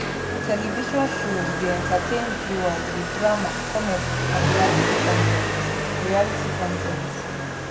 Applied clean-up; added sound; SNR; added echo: none; Motorcycle; -3 dB; reverberation time 0.8 s.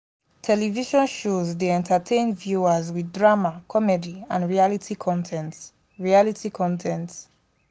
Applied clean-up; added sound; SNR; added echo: none; none; none; none.